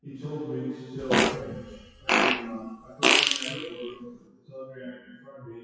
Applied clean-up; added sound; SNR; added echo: classical method WPE with log-MMSE.